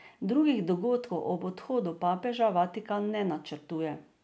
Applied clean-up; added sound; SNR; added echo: none; none; none; none.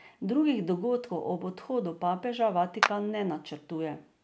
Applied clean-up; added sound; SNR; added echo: none; Clapping; 4 dB; none.